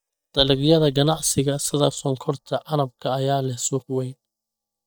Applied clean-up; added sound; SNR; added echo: neural mask model DeepFilterNet 3.